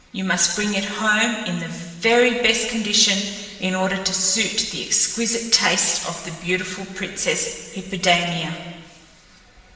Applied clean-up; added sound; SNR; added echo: none; none; none; reverberation time 1.6 s.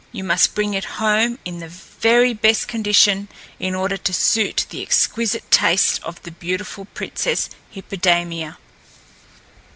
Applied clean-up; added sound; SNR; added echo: none; none; none; none.